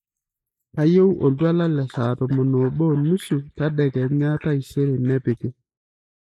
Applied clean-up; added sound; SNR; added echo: neural mask model Resemble Enhance denoiser.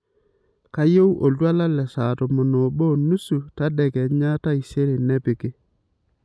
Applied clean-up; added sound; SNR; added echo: none; none; none; none.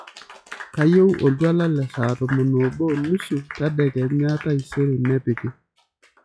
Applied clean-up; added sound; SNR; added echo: classical method log-MMSE.